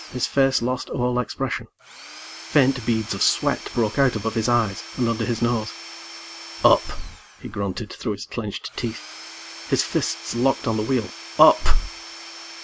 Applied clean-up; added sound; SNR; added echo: none; Tools / Domestic sounds, home sounds; 17 dB; none.